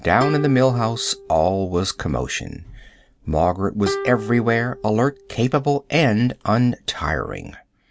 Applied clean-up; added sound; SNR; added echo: none; Plucked string instrument; 12 dB; none.